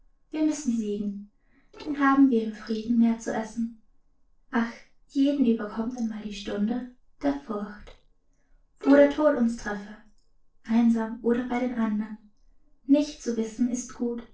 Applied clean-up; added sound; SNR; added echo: neural separator model SepFormer DNS4.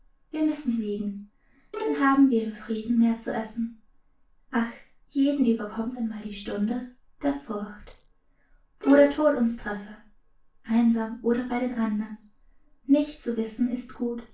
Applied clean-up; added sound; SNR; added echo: none; Bowed string instrument; 8 dB; reverberation time 0.3 s.